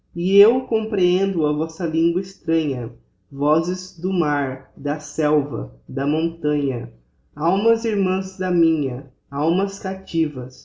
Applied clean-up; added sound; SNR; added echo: none; none; none; none.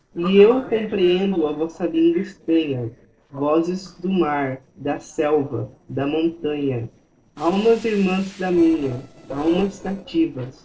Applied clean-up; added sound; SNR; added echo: neural separator model SepFormer DNS4.